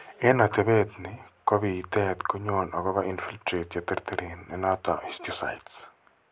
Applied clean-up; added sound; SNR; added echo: none; none; none; none.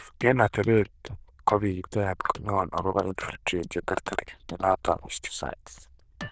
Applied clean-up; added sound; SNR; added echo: neural diffusion model UNIVERSE++.